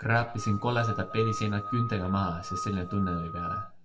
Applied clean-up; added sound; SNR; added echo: none; Screech / Glass; 7 dB; reverberation time 0.5 s.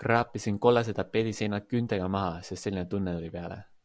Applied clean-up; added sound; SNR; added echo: none; none; none; none.